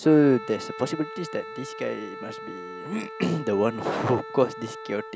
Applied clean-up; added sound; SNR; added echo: none; Wind instrument, woodwind instrument; 12 dB; none.